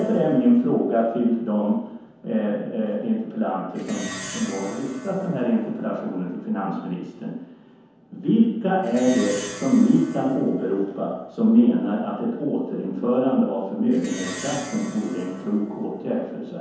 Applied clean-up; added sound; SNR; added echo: none; Plucked string instrument; 18 dB; reverberation time 0.9 s.